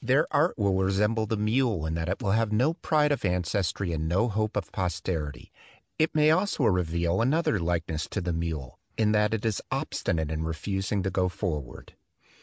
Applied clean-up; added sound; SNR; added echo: none; none; none; none.